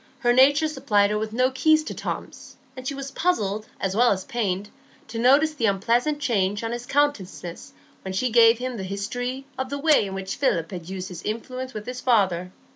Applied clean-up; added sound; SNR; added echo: none; none; none; none.